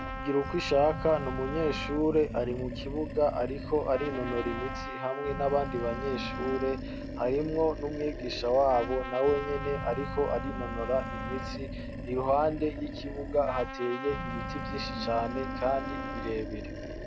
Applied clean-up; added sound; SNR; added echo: none; Animal + Trumpet; 6 dB; none.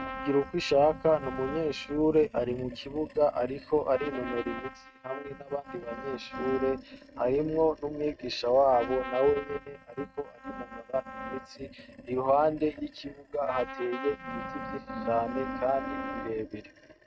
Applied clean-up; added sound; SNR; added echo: neural mask model RNNoise.